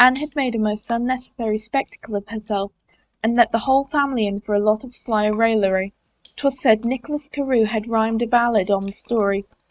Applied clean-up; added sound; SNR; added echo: neural mask model RNNoise.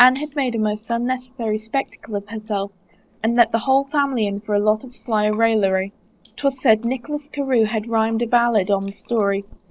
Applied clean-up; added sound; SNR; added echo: neural separator model SepFormer DNS4.